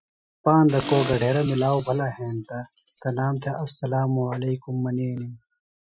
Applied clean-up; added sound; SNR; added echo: classical method Wiener filter.